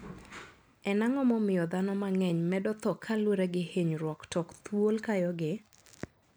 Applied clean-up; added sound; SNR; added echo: none; none; none; none.